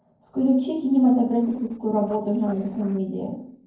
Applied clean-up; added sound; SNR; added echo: neural separator model SepFormer DNS4.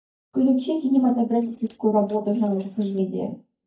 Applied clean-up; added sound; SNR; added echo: neural mask model DeepFilterNet 3.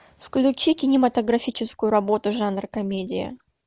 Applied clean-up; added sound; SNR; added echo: none; none; none; none.